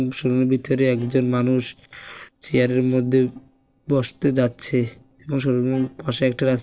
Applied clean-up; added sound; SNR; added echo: neural separator model SepFormer DNS4.